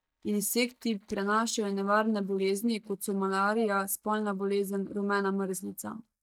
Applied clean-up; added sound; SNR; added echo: neural mask model DeepFilterNet 3.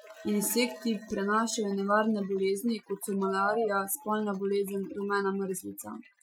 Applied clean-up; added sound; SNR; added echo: classical method Wiener filter.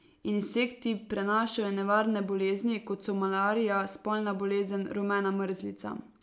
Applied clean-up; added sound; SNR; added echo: none; none; none; none.